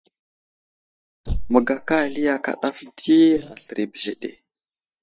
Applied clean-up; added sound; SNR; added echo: neural mask model DeepFilterNet 3.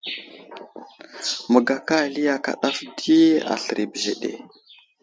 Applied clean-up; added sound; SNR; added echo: none; none; none; none.